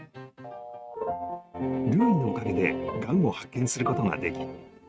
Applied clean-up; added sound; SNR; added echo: neural mask model RNNoise.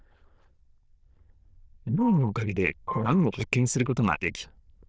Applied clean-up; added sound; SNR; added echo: neural diffusion model UNIVERSE++.